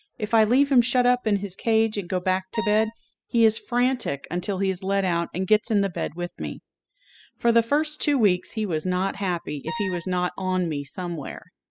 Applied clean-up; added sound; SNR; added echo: classical method spectral subtraction.